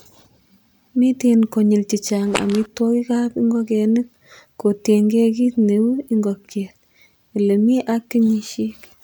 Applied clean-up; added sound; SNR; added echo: none; Fart; 8 dB; none.